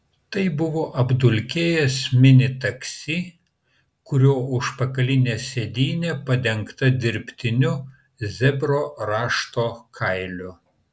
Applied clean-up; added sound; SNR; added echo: none; none; none; none.